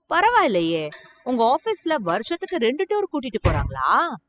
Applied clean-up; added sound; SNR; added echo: classical method spectral subtraction.